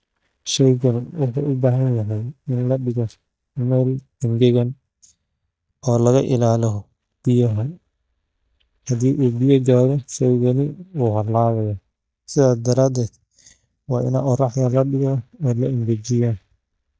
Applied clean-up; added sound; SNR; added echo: neural mask model DeepFilterNet 3.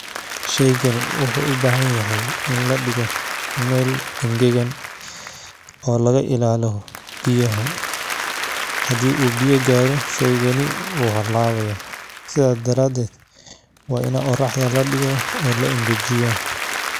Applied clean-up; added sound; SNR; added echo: none; Applause; 7 dB; none.